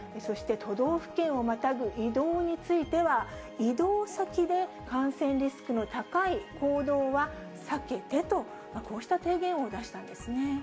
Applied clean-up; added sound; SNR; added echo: none; none; none; none.